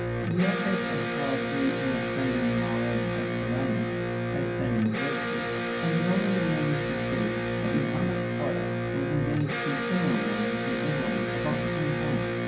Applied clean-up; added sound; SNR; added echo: none; Electric guitar; -1 dB; reverberation time 0.6 s.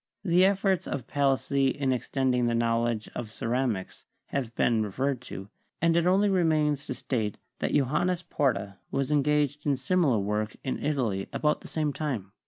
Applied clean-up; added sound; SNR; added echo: none; none; none; none.